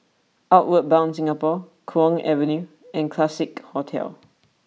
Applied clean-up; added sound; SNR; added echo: none; none; none; none.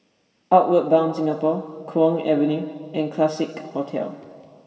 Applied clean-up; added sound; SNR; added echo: none; none; none; reverberation time 2.1 s.